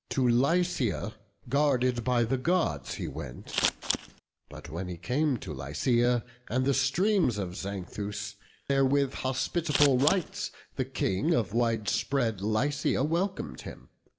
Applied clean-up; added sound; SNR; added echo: none; Scissors; 3 dB; none.